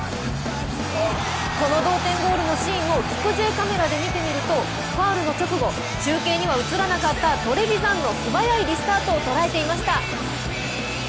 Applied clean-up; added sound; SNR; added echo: none; none; none; none.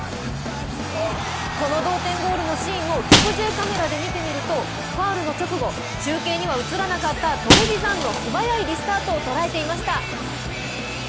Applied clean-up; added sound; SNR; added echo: none; Shatter; 3 dB; none.